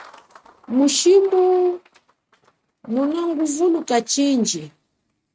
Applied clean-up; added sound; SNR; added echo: neural mask model RNNoise.